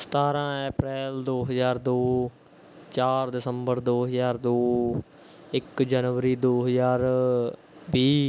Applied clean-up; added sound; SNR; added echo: none; none; none; none.